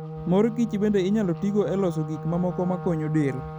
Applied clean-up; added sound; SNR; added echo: none; Wind instrument, woodwind instrument; 11 dB; none.